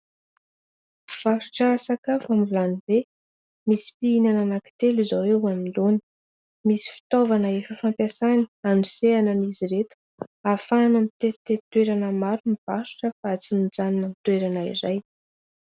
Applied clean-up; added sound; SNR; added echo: none; none; none; none.